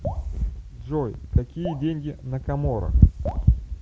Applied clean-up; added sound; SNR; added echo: none; Drip; 17 dB; none.